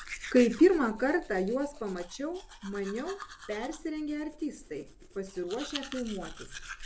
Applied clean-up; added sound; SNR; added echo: none; Domestic sounds, home sounds; 14 dB; none.